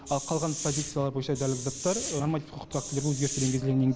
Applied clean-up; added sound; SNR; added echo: none; Hiss; 9 dB; none.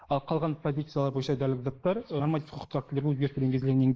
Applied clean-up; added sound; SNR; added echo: neural mask model Resemble Enhance denoiser.